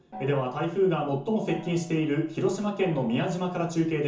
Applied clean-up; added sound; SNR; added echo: none; Gong; 19 dB; reverberation time 0.6 s.